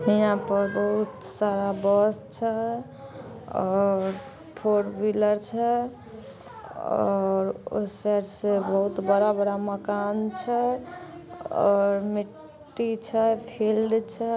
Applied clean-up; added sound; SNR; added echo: none; none; none; none.